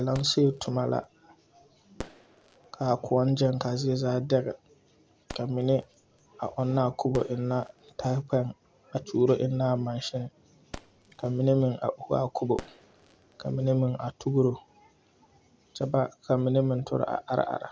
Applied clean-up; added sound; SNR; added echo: none; Fireworks; 20 dB; none.